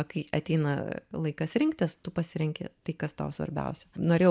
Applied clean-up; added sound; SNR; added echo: none; none; none; none.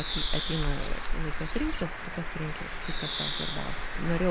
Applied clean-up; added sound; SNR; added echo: none; Bird; -4 dB; none.